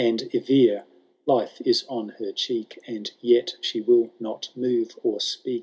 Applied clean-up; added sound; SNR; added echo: none; none; none; none.